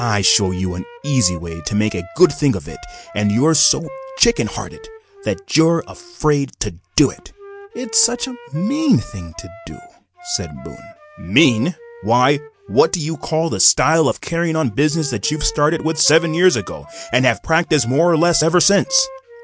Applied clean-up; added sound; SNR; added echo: none; Wind instrument, woodwind instrument; 19 dB; none.